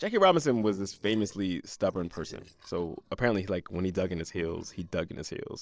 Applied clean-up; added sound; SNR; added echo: neural separator model SepFormer DNS4.